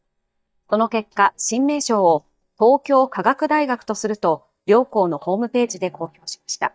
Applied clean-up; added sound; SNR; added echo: neural mask model DeepFilterNet 3.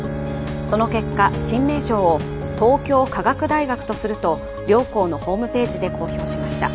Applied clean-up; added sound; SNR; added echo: none; Bowed string instrument; 9 dB; none.